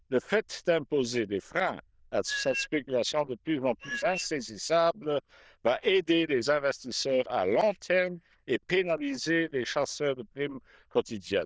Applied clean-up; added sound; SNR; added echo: neural diffusion model UNIVERSE++.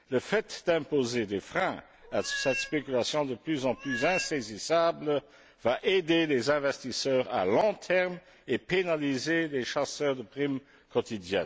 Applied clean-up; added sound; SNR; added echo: none; Meow; 9 dB; none.